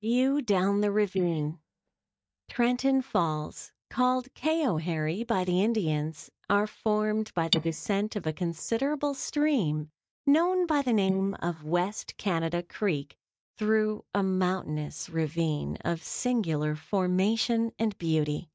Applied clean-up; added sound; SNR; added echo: neural mask model DeepFilterNet 3.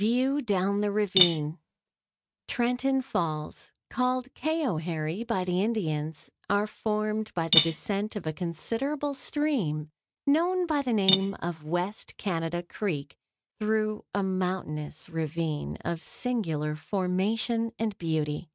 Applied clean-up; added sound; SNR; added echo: neural mask model RNNoise.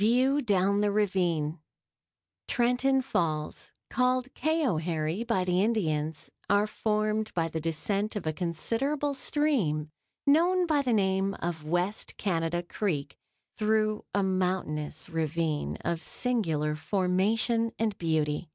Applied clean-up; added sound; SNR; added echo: none; none; none; none.